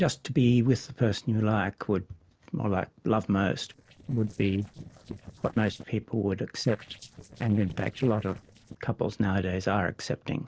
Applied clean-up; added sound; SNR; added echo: neural separator model SepFormer DNS4.